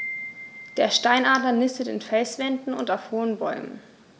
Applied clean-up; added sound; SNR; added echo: none; Wind chime; 17 dB; none.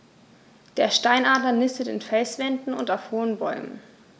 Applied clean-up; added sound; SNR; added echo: none; none; none; none.